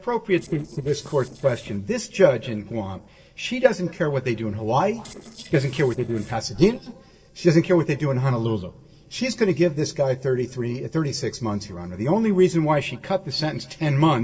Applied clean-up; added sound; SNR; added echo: neural separator model SepFormer DNS4.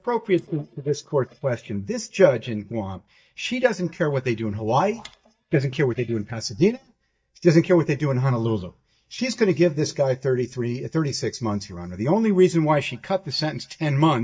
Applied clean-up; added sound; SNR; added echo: neural mask model DeepFilterNet 3.